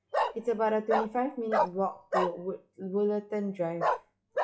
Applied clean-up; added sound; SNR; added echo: classical method log-MMSE.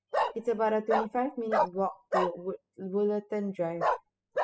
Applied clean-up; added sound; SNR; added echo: classical method spectral subtraction.